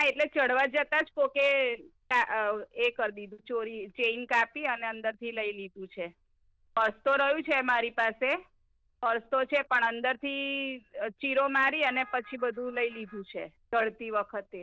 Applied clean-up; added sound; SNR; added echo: neural diffusion model UNIVERSE++.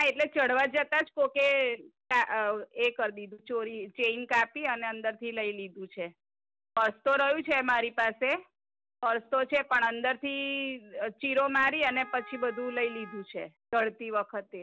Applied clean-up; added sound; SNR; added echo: none; Wind instrument, woodwind instrument; 19 dB; none.